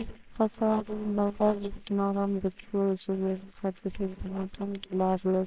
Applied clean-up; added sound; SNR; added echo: neural separator model SepFormer WHAMR!.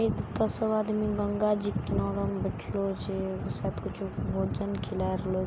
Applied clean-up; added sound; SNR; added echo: none; none; none; none.